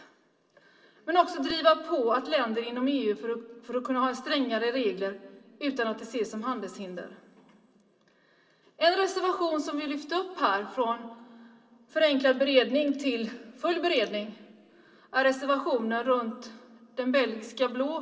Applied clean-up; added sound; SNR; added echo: none; none; none; reverberation time 2.5 s.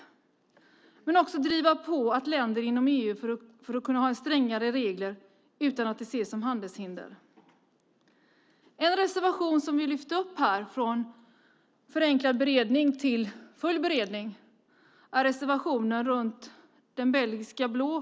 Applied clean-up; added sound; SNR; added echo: none; none; none; none.